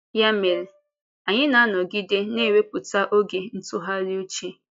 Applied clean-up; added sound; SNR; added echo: classical method log-MMSE.